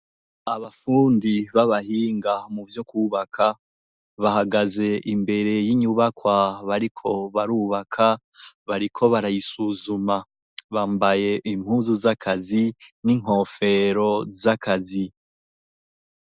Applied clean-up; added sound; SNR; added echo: none; none; none; none.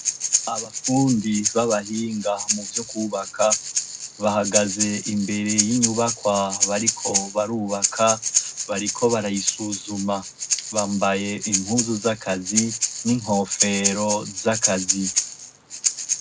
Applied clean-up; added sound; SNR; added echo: none; Breathing; 2 dB; reverberation time 0.3 s.